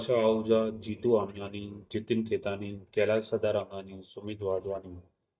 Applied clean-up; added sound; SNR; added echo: neural mask model DeepFilterNet 3.